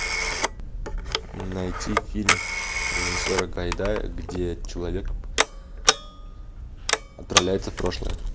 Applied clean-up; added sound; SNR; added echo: none; Telephone; -5 dB; none.